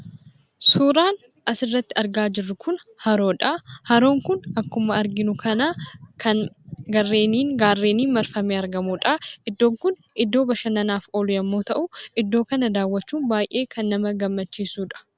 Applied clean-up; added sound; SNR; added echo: none; none; none; none.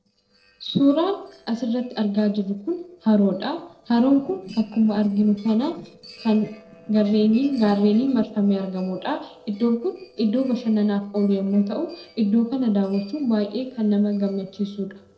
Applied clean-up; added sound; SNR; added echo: neural separator model SepFormer DNS4.